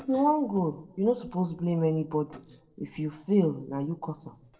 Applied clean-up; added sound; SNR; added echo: neural separator model SepFormer DNS4.